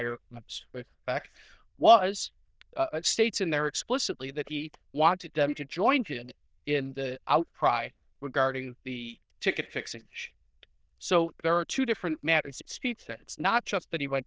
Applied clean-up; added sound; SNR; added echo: neural diffusion model UNIVERSE++.